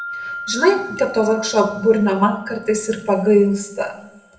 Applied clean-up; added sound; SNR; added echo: none; Wind chime; 15 dB; reverberation time 0.9 s.